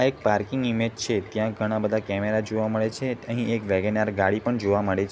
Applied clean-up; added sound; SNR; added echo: none; none; none; none.